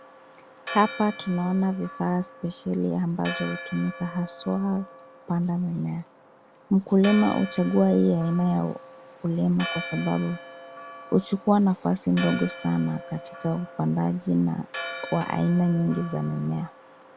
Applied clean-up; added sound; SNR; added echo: none; Church bell; 14 dB; none.